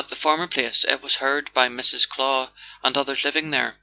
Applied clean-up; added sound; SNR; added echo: none; none; none; none.